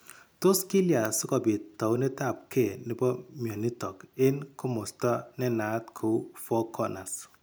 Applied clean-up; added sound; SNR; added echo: none; none; none; none.